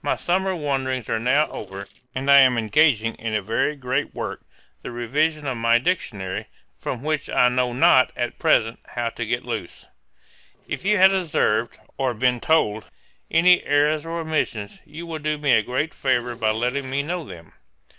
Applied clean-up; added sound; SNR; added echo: neural separator model SepFormer DNS4.